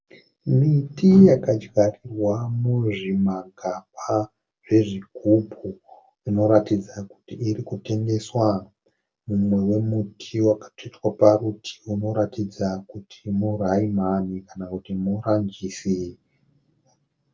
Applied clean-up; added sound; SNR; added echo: none; none; none; none.